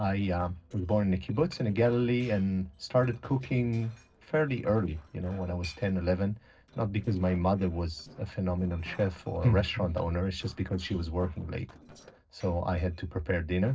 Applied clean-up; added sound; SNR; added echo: neural separator model SepFormer DNS4.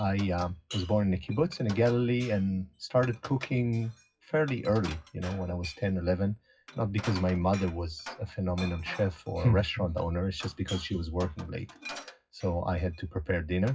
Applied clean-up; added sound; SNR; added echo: classical method WPE with log-MMSE.